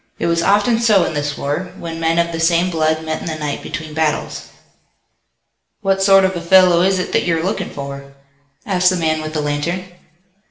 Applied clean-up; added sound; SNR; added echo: none; none; none; reverberation time 0.6 s.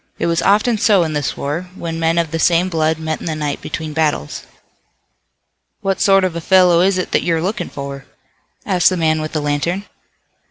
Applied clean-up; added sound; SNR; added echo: none; none; none; none.